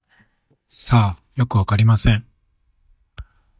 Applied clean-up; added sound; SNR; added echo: neural mask model DeepFilterNet 3.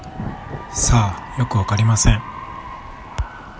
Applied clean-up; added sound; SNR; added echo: none; Applause / Cheering + Thunder / Rain; 12 dB; none.